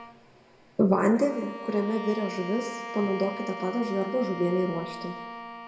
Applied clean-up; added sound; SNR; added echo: none; Bowed string instrument; 11 dB; reverberation time 1.1 s.